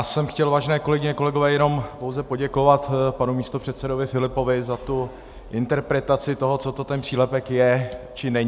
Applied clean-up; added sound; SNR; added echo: none; none; none; none.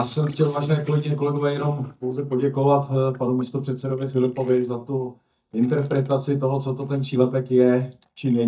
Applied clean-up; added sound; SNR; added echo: neural mask model DeepFilterNet 3.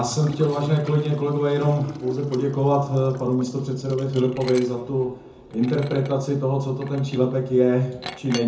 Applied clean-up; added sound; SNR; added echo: none; Liquid; 18 dB; reverberation time 0.6 s.